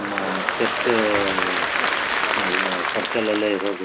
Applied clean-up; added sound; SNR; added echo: none; Applause / Crowd; -3 dB; none.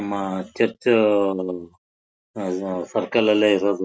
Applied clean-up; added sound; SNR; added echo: none; none; none; none.